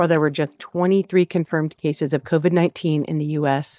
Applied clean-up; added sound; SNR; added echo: neural mask model DeepFilterNet 3.